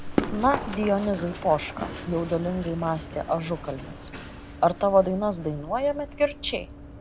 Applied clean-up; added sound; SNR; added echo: none; Run; 9 dB; none.